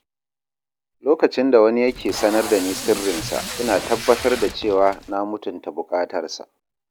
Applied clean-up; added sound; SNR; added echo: none; Packing tape, duct tape; 10 dB; none.